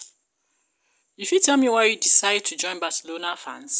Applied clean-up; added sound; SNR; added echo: none; none; none; none.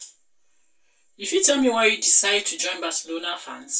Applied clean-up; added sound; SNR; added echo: none; none; none; reverberation time 0.2 s.